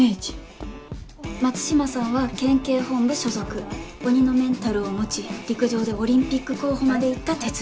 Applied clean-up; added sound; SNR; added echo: none; none; none; none.